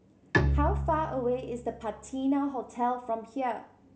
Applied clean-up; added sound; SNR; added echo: none; Bowed string instrument; 1 dB; none.